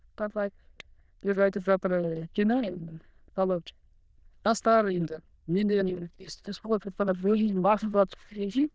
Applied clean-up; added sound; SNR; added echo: neural diffusion model UNIVERSE++.